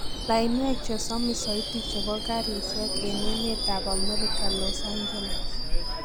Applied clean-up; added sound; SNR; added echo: none; Screech / Subway, metro, underground; -4 dB; none.